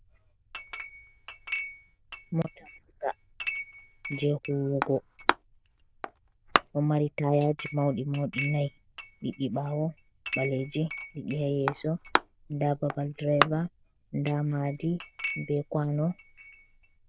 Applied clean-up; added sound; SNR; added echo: neural diffusion model UNIVERSE++.